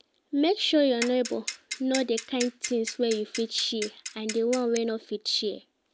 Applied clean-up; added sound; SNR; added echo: none; Clock; 8 dB; none.